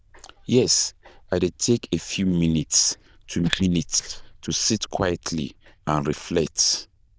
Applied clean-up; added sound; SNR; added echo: neural diffusion model UNIVERSE++.